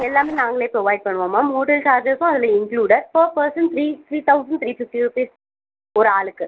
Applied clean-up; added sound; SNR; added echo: neural separator model SepFormer DNS4.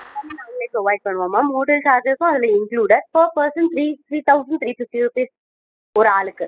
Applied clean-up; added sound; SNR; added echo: classical method spectral subtraction.